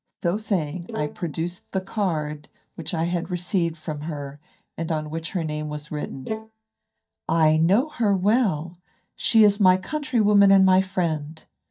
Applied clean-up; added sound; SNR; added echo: neural mask model DeepFilterNet 3.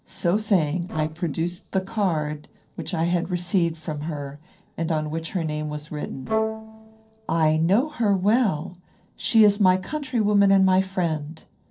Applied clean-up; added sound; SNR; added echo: neural separator model SepFormer DNS4.